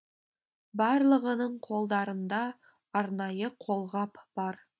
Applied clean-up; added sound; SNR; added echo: none; none; none; none.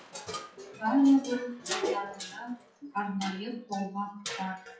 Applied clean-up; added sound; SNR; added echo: classical method WPE with log-MMSE.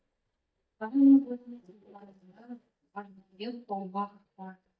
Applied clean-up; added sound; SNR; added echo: neural mask model DeepFilterNet 3.